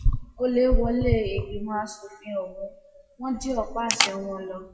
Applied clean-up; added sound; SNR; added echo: classical method WPE with log-MMSE.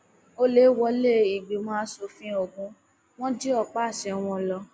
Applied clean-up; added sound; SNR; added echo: none; none; none; none.